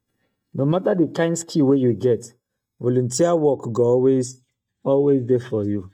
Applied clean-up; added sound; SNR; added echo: neural mask model DeepFilterNet 3.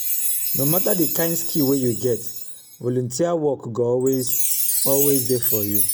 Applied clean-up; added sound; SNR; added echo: none; Chime; 0 dB; none.